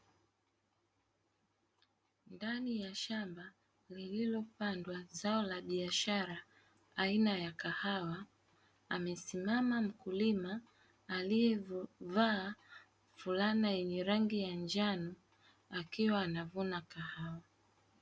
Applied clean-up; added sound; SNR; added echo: none; none; none; none.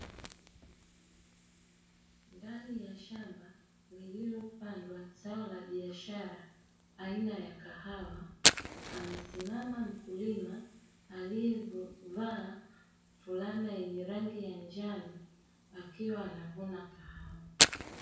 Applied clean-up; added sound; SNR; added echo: none; Fire; -2 dB; reverberation time 0.6 s.